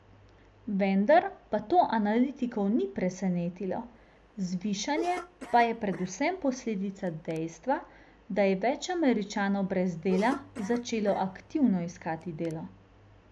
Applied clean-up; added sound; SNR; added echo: none; Cough; 17 dB; none.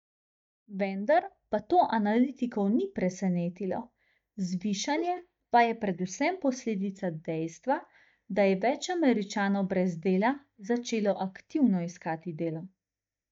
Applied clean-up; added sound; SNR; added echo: neural mask model DeepFilterNet 3.